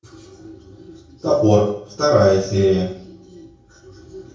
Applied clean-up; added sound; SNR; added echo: none; none; none; reverberation time 0.6 s.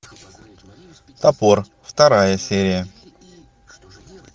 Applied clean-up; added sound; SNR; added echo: none; none; none; none.